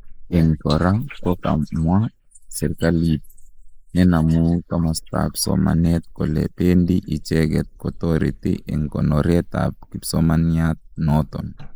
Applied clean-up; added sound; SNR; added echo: neural mask model Resemble Enhance denoiser.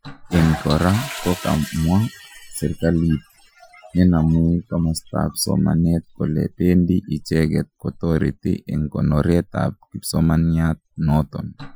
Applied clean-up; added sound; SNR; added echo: classical method Wiener filter.